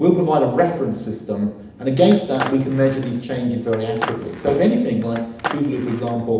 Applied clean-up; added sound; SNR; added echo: none; Skateboard; 11 dB; reverberation time 0.8 s.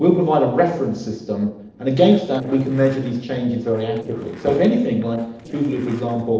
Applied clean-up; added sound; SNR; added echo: neural separator model SepFormer DNS4.